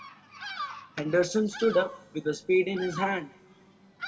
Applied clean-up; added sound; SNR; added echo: none; Bird vocalization, bird call, bird song; 13 dB; reverberation time 1.6 s.